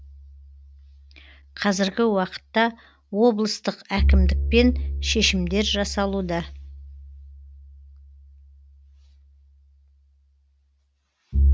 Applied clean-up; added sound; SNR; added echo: none; Bowed string instrument; 1 dB; none.